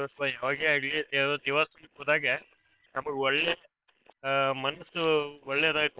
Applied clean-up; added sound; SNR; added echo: neural separator model SepFormer WHAM!.